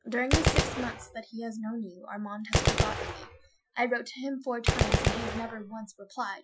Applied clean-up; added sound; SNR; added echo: classical method Wiener filter.